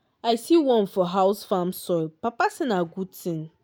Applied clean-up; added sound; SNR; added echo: none; none; none; none.